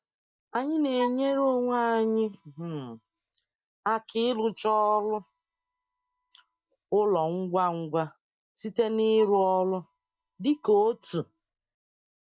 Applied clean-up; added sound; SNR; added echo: neural mask model DeepFilterNet 3.